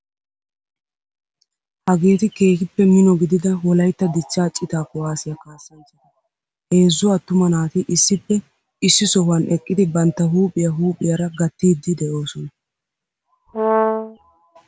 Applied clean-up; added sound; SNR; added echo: none; Brass instrument; 1 dB; none.